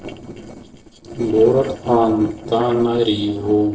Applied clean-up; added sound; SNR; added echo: neural separator model SepFormer DNS4.